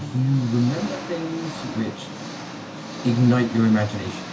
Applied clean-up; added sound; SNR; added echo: none; Engine; 11 dB; reverberation time 0.2 s.